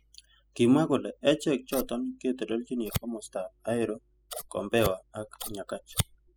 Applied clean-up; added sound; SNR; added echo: classical method spectral subtraction.